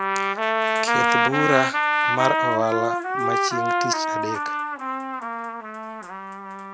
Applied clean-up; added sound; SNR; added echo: none; Trumpet; -5 dB; none.